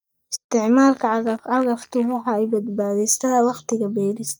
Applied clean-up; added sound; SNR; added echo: neural mask model DeepFilterNet 3.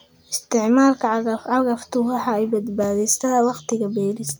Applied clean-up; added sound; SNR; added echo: none; none; none; none.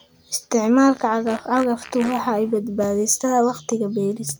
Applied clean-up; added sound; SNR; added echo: none; Fart; 19 dB; none.